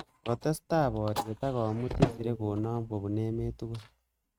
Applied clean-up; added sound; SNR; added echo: neural mask model RNNoise.